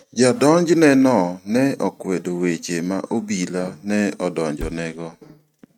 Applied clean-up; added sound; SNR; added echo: neural mask model RNNoise.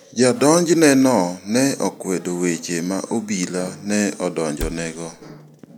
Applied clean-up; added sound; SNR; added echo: none; Cupboard open or close; 13 dB; none.